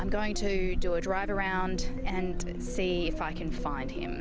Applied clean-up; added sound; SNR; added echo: none; none; none; none.